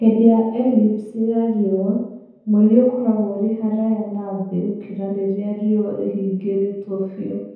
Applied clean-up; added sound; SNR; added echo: none; none; none; reverberation time 0.9 s.